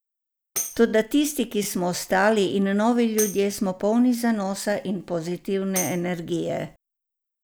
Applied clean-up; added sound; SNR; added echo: none; Tambourine; 13 dB; none.